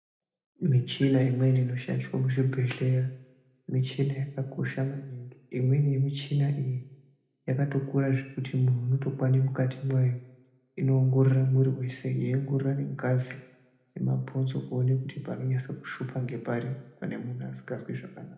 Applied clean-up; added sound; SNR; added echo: none; none; none; reverberation time 0.7 s.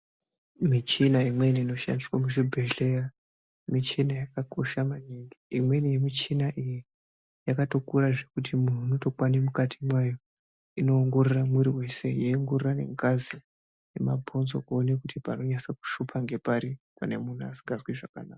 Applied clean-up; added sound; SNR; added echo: none; none; none; none.